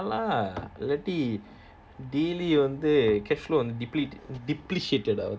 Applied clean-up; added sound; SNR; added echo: none; none; none; none.